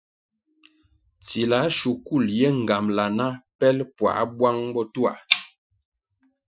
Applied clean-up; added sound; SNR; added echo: classical method Wiener filter.